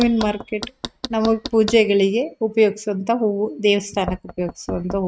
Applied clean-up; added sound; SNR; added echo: neural mask model RNNoise.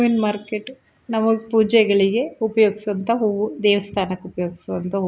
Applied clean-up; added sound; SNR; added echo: none; none; none; none.